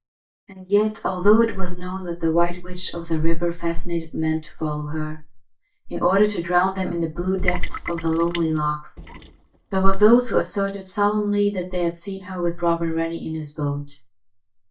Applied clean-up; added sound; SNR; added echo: neural mask model DeepFilterNet 3.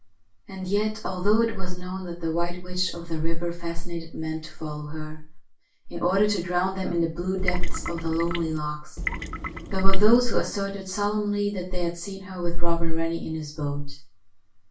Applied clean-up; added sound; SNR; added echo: none; Trickle, dribble / Water tap, faucet; 13 dB; reverberation time 0.3 s.